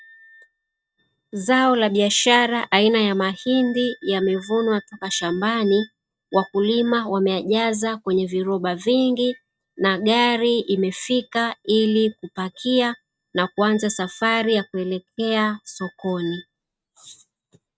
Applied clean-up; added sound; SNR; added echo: neural mask model RNNoise.